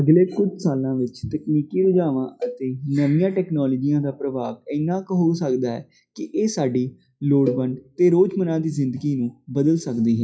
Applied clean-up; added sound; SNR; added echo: classical method WPE with log-MMSE.